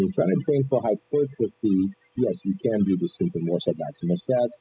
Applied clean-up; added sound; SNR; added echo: classical method spectral subtraction.